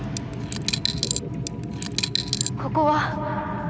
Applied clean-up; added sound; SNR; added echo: none; Coin (dropping); 3 dB; none.